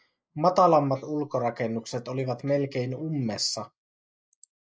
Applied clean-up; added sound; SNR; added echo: neural mask model Resemble Enhance denoiser.